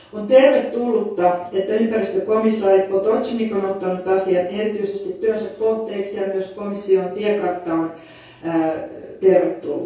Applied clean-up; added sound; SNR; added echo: none; none; none; reverberation time 0.6 s.